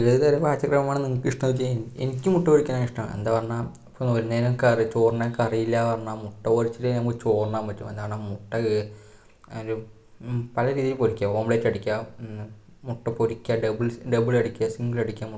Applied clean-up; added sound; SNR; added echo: none; none; none; none.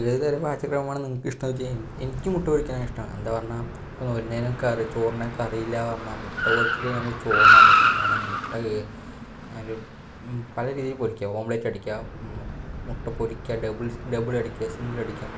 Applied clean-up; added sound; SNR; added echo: none; Car; -3 dB; none.